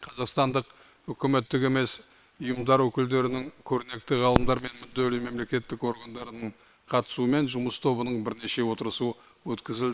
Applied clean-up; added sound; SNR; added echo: neural separator model SepFormer WHAM!.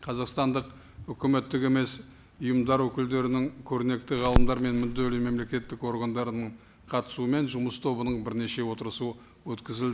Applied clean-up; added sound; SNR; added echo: none; Crackle; 0 dB; none.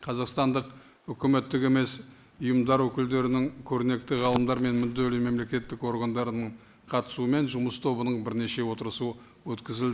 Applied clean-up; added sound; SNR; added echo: neural mask model Resemble Enhance denoiser.